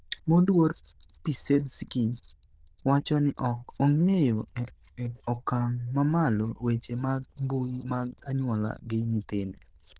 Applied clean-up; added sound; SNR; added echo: neural diffusion model UNIVERSE++.